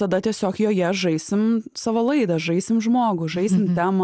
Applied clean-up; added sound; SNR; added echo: none; none; none; none.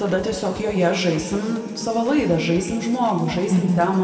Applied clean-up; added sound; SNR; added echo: none; Piano / Organ; 19 dB; reverberation time 2.0 s.